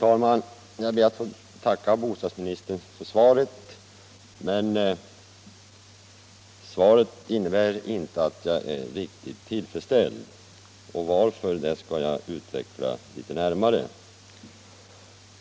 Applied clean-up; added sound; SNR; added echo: none; none; none; none.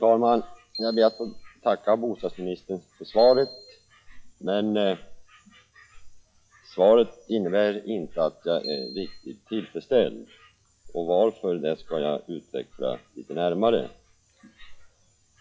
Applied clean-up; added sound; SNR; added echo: classical method log-MMSE.